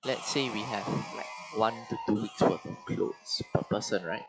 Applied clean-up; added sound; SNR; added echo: classical method log-MMSE.